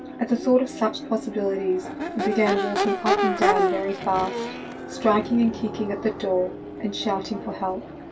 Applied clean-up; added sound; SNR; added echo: none; Crowd / Race car, auto racing / Accelerating, revving, vroom; 3 dB; reverberation time 0.2 s.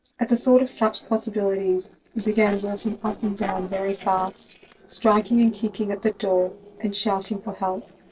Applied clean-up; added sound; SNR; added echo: neural separator model SepFormer DNS4.